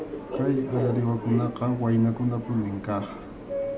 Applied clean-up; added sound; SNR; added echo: none; Subway, metro, underground; 7 dB; reverberation time 0.3 s.